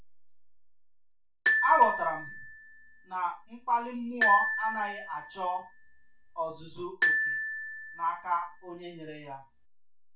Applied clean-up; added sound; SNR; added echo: none; Glockenspiel; 1 dB; reverberation time 0.2 s.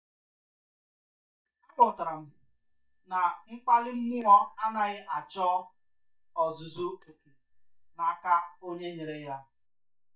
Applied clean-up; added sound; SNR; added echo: neural mask model DeepFilterNet 3.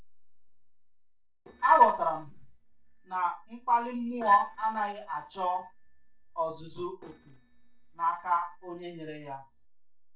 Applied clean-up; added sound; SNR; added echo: neural separator model SepFormer DNS4.